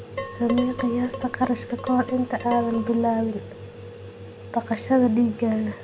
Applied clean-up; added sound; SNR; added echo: none; Dishes, pots, and pans; 12 dB; none.